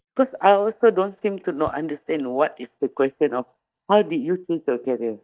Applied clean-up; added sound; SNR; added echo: neural mask model DeepFilterNet 3.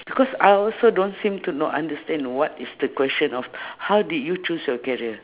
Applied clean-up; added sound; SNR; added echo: none; none; none; none.